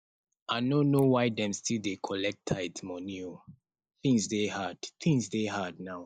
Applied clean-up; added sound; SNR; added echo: neural mask model Resemble Enhance denoiser.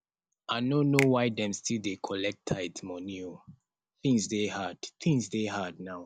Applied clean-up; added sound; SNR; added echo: none; Finger snapping; 11 dB; none.